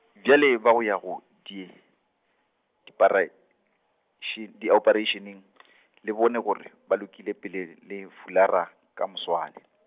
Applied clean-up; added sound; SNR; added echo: none; none; none; none.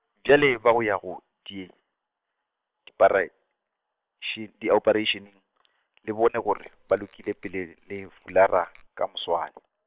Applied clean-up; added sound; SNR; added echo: neural separator model SepFormer WHAM!.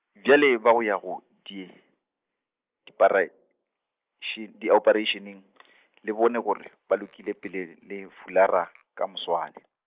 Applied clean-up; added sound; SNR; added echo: neural mask model Resemble Enhance denoiser.